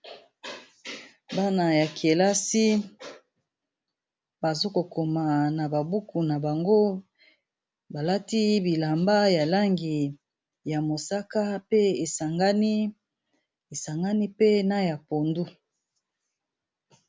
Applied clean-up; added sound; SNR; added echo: none; none; none; none.